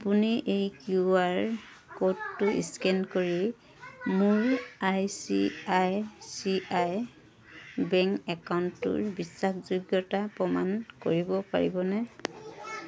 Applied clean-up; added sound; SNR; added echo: none; Cowbell; 17 dB; none.